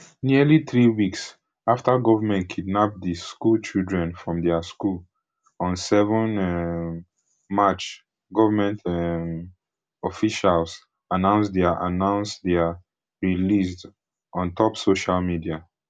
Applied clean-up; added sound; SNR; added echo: none; none; none; none.